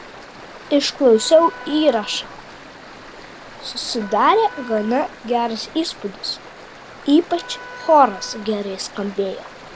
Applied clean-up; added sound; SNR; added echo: none; Stream + Wind instrument, woodwind instrument; 17 dB; none.